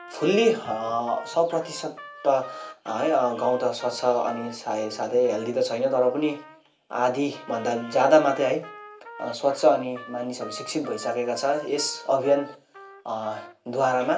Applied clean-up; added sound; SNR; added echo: none; Trumpet; 18 dB; reverberation time 0.3 s.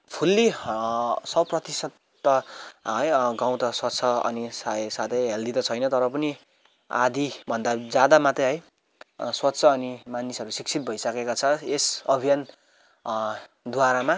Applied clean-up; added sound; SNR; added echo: none; none; none; none.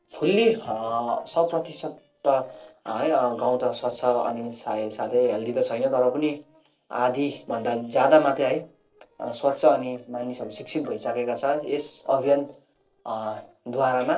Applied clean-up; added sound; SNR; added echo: neural separator model SepFormer DNS4.